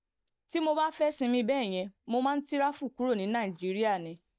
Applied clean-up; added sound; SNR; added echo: neural mask model DeepFilterNet 3.